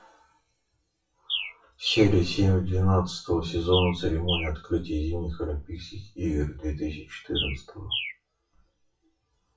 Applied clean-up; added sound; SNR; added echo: classical method WPE with log-MMSE.